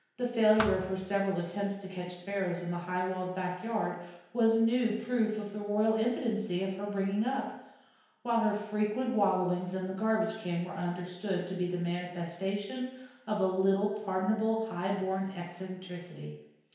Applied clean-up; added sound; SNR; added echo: none; Thump, thud; 9 dB; reverberation time 1.0 s.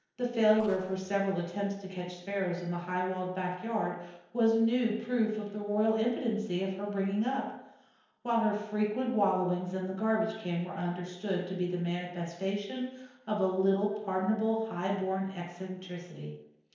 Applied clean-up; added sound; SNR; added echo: neural separator model SepFormer DNS4.